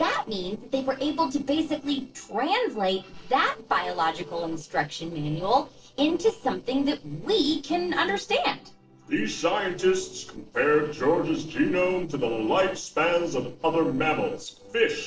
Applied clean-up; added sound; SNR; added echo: neural separator model SepFormer DNS4.